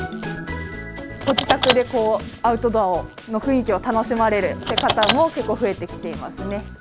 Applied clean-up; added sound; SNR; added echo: none; Car; 7 dB; none.